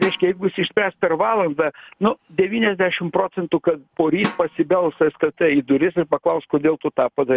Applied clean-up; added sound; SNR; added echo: none; Drum; 12 dB; none.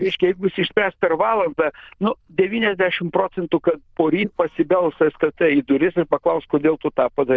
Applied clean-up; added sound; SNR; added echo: neural diffusion model UNIVERSE++.